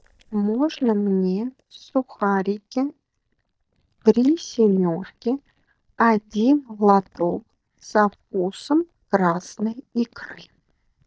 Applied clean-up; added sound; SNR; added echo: neural mask model DeepFilterNet 3.